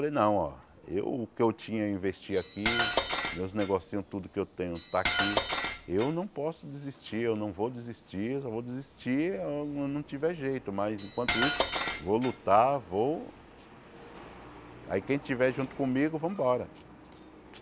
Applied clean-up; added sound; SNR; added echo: none; Cutlery, silverware; 2 dB; none.